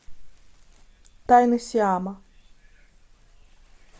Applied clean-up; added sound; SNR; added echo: none; none; none; none.